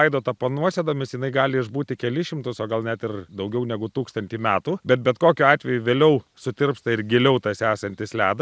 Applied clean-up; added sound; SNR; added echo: none; none; none; none.